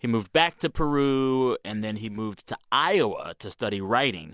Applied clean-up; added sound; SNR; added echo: none; none; none; none.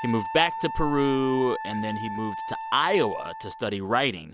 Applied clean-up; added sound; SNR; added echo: none; Wind instrument, woodwind instrument; 9 dB; none.